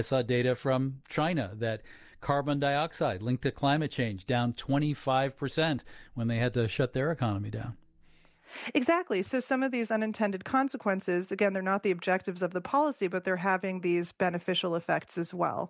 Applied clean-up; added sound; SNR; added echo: none; none; none; none.